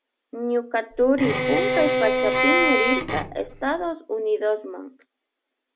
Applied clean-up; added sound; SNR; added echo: none; Bowed string instrument; -2 dB; none.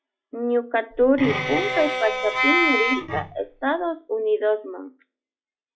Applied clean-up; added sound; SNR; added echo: classical method log-MMSE.